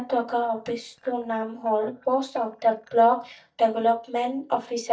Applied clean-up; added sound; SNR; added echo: neural mask model DeepFilterNet 3.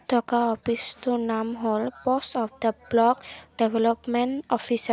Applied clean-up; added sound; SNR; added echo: none; none; none; none.